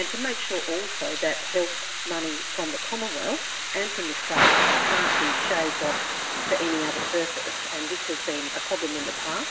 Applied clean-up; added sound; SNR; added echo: none; Thunder / Rain; -4 dB; reverberation time 1.7 s.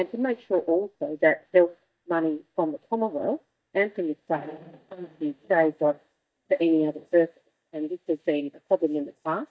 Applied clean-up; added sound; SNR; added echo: neural mask model DeepFilterNet 3.